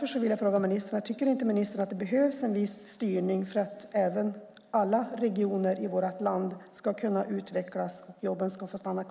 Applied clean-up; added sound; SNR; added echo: none; none; none; none.